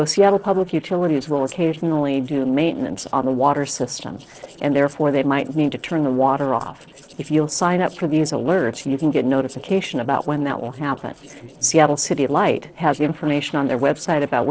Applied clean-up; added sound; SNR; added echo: neural separator model SepFormer DNS4.